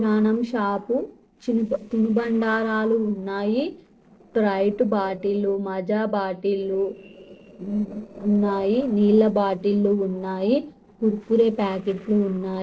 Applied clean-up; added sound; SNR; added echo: neural separator model SepFormer DNS4.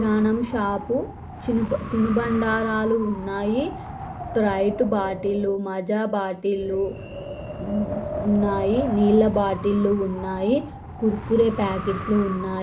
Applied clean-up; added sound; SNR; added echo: none; Wind; 10 dB; reverberation time 0.4 s.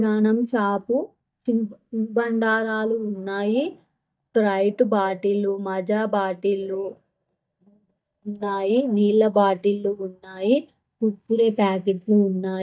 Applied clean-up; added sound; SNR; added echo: neural mask model DeepFilterNet 3.